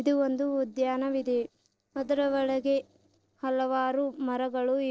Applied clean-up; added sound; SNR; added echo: neural separator model SepFormer DNS4.